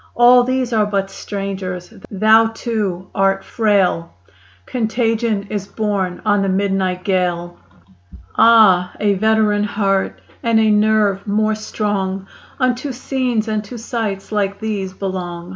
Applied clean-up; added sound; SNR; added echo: none; none; none; none.